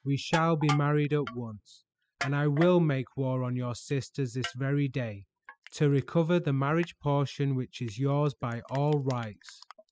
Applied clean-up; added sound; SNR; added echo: classical method spectral subtraction.